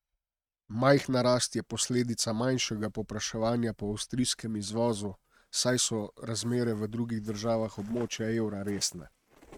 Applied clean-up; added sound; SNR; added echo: neural mask model RNNoise.